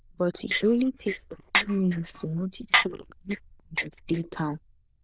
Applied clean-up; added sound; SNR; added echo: neural diffusion model UNIVERSE++.